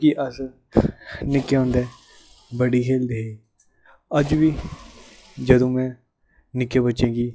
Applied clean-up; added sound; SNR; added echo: classical method log-MMSE.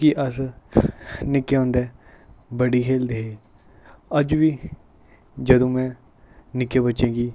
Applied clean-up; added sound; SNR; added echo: none; none; none; none.